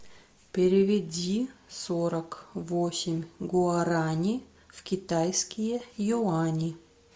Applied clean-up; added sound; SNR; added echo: none; none; none; none.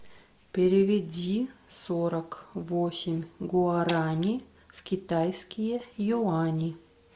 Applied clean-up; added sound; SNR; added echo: none; Shatter; 17 dB; none.